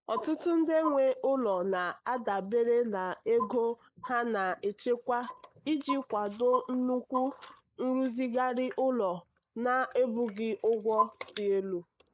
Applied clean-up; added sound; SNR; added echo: neural mask model Resemble Enhance denoiser.